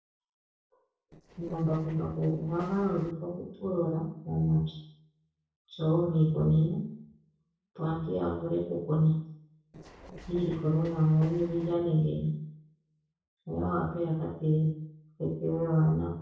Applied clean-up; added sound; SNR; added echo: neural separator model SepFormer DNS4.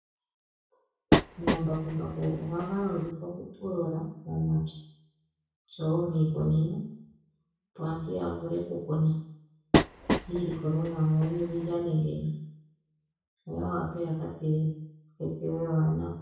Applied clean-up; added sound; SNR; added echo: none; Train; -1 dB; reverberation time 0.7 s.